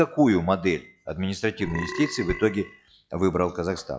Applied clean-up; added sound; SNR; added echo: classical method log-MMSE.